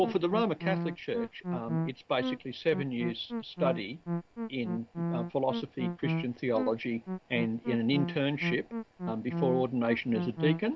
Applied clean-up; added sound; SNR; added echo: none; Musical instrument; 4 dB; none.